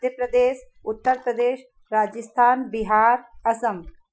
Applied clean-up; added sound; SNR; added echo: classical method Wiener filter.